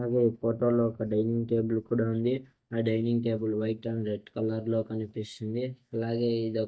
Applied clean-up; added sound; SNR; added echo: neural mask model DeepFilterNet 3.